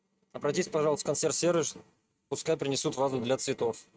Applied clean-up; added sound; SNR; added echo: neural mask model RNNoise.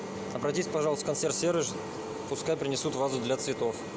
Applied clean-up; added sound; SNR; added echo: none; Bowed string instrument; 15 dB; none.